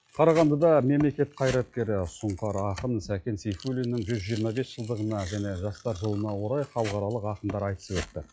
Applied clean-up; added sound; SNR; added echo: classical method log-MMSE.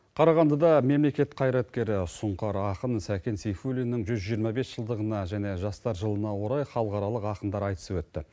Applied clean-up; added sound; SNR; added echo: none; none; none; none.